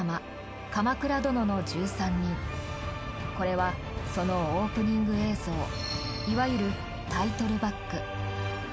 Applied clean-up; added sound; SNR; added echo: none; none; none; none.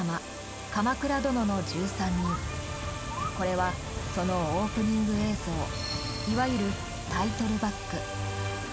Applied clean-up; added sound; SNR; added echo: none; Bird + Water tap, faucet; 14 dB; none.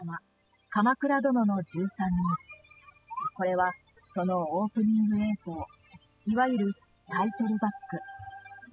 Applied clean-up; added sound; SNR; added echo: classical method spectral subtraction.